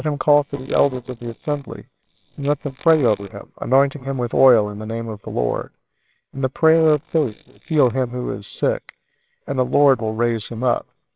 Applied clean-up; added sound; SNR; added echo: neural separator model SepFormer WHAMR!.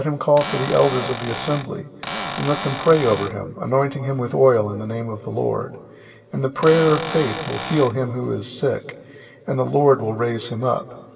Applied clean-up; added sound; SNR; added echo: none; Cupboard open or close / Door; 8 dB; reverberation time 2.1 s.